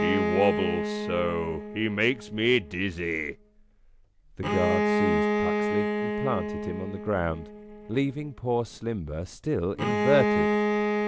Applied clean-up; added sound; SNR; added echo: none; Bowed string instrument; 0 dB; none.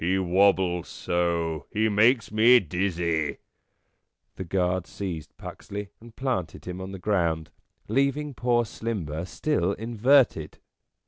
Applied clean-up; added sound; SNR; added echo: none; none; none; none.